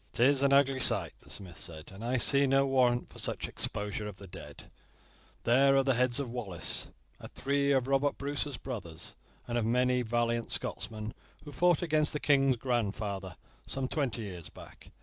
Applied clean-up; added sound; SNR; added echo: none; none; none; none.